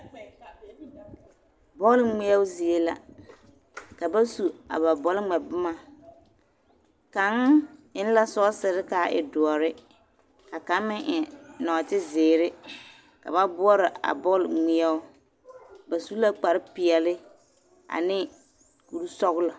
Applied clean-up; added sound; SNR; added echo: none; none; none; none.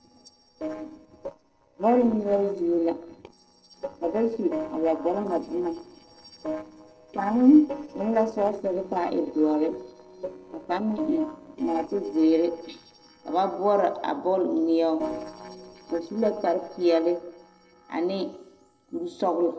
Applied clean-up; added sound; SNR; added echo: neural separator model SepFormer DNS4.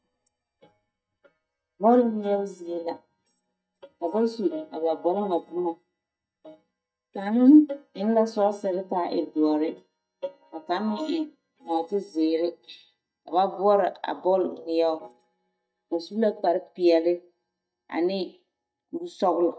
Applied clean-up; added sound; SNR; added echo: neural mask model DeepFilterNet 3.